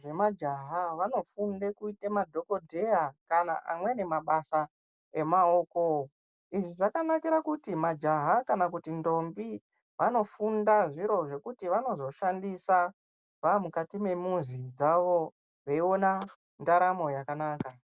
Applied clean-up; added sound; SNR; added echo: none; none; none; none.